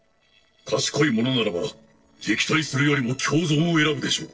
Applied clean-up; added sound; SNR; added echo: neural separator model SepFormer DNS4.